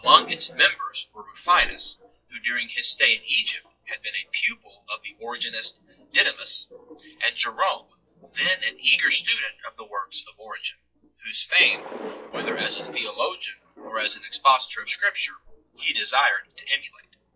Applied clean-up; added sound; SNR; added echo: classical method log-MMSE.